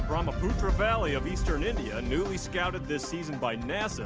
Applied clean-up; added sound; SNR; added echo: none; none; none; none.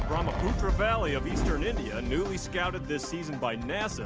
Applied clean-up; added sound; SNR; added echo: none; Fireworks; 13 dB; none.